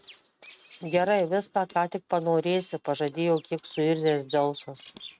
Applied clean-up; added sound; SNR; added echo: neural mask model RNNoise.